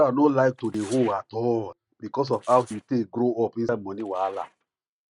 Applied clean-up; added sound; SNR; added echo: neural mask model RNNoise.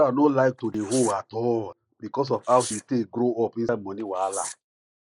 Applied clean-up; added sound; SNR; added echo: neural mask model Resemble Enhance denoiser.